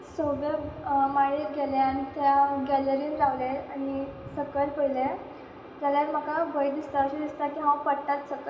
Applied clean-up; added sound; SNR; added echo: none; none; none; reverberation time 2.3 s.